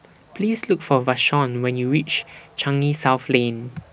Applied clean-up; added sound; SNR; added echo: none; none; none; none.